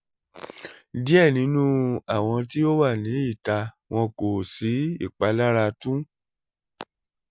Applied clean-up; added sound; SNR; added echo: none; none; none; none.